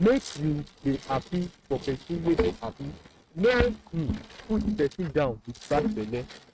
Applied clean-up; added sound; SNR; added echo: neural mask model RNNoise.